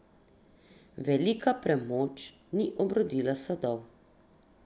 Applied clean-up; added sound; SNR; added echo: none; none; none; none.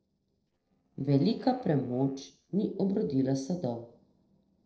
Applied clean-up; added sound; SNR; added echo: neural separator model SepFormer DNS4.